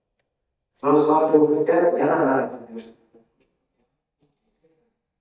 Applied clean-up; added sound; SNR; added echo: neural mask model DeepFilterNet 3.